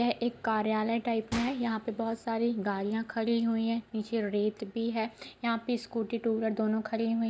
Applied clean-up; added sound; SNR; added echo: none; Gunshot, gunfire; 16 dB; none.